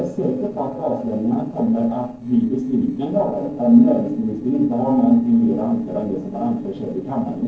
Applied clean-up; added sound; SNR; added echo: neural separator model SepFormer DNS4.